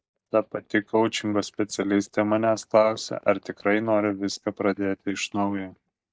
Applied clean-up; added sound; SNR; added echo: neural mask model DeepFilterNet 3.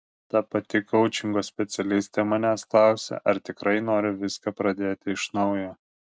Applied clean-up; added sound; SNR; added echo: none; none; none; none.